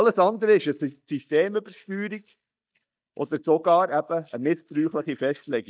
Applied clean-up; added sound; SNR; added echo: neural mask model DeepFilterNet 3.